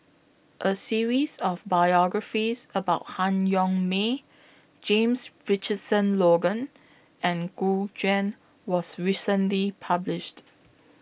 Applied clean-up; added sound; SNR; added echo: none; none; none; none.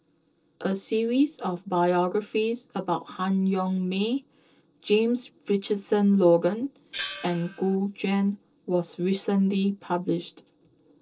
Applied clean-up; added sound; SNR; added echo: neural separator model SepFormer DNS4.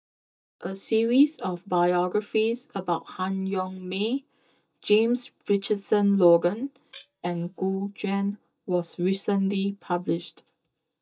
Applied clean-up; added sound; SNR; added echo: neural mask model DeepFilterNet 3.